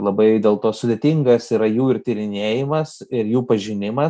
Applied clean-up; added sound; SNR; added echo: none; none; none; none.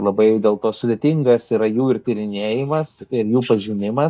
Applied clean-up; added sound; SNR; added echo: neural mask model DeepFilterNet 3.